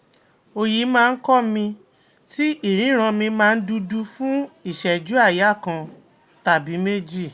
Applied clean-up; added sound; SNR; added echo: none; none; none; none.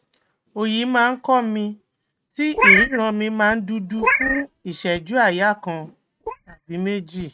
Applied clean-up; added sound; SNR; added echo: neural mask model RNNoise.